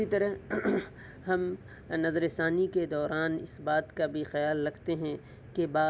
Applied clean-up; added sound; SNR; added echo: none; none; none; none.